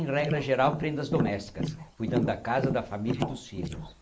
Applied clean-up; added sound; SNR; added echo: neural mask model Resemble Enhance denoiser.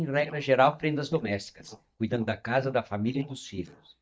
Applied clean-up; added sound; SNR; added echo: neural mask model DeepFilterNet 3.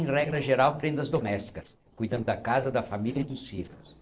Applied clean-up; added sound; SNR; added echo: neural separator model SepFormer DNS4.